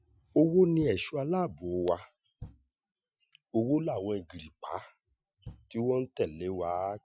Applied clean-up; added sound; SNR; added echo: classical method Wiener filter.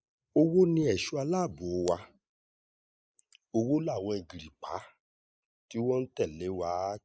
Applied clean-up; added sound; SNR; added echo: neural mask model Resemble Enhance denoiser.